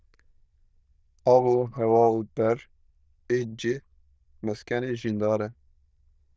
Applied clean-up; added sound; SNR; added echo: neural diffusion model UNIVERSE++.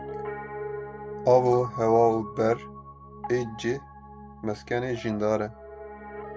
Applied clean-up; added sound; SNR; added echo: none; Piano; 12 dB; none.